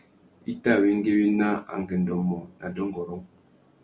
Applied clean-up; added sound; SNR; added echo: none; none; none; none.